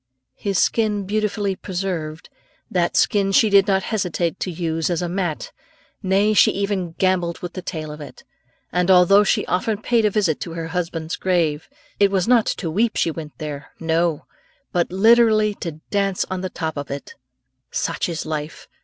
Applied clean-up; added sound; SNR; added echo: none; none; none; none.